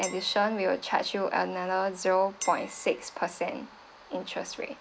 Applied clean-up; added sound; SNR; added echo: none; Chink, clink; 17 dB; none.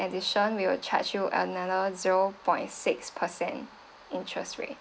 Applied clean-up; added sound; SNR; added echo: none; none; none; none.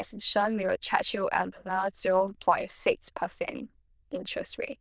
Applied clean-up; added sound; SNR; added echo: neural diffusion model UNIVERSE++.